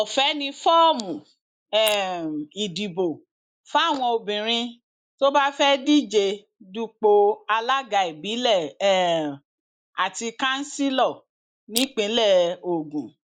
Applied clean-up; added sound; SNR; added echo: neural mask model Resemble Enhance denoiser.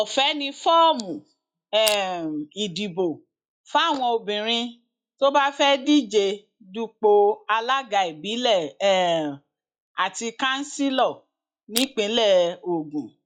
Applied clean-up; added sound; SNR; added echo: classical method log-MMSE.